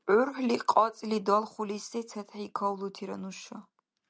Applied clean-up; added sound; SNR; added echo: none; none; none; none.